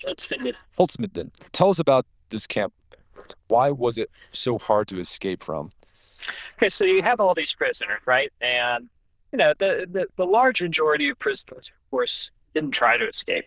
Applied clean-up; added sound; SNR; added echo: neural diffusion model UNIVERSE++.